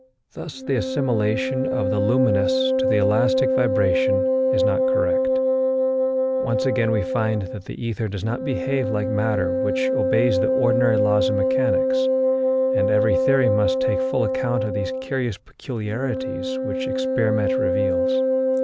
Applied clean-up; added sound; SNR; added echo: none; Wind instrument, woodwind instrument; -4 dB; none.